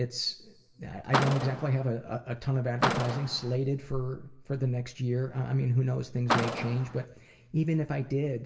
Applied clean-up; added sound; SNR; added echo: none; Car; 4 dB; reverberation time 1.1 s.